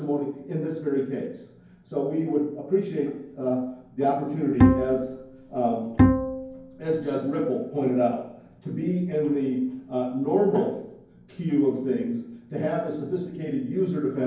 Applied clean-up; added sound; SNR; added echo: none; Bowed string instrument; -3 dB; reverberation time 0.9 s.